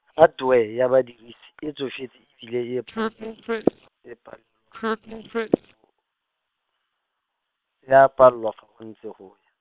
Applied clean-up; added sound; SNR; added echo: neural separator model SepFormer WHAM!.